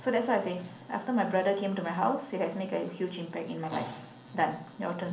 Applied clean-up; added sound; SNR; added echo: none; none; none; reverberation time 0.6 s.